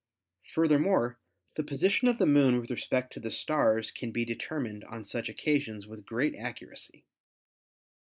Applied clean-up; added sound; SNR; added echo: neural mask model Resemble Enhance denoiser.